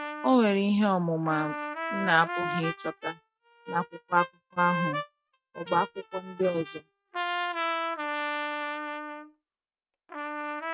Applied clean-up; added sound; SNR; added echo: neural mask model RNNoise.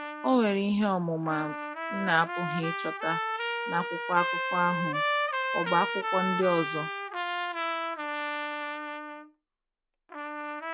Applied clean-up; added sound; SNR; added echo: none; Trumpet; 2 dB; none.